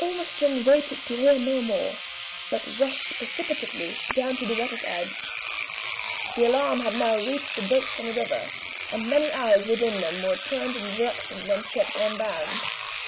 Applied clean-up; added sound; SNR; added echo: none; Engine / Domestic sounds, home sounds; 7 dB; none.